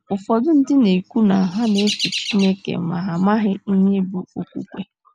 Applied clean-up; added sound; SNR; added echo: none; Chirp, tweet; 11 dB; none.